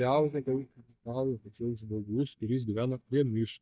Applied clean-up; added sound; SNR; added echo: neural mask model DeepFilterNet 3.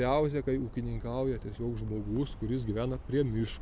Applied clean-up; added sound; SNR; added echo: none; none; none; none.